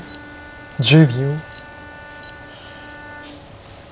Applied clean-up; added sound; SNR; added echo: none; Bowed string instrument + Alarm; 16 dB; none.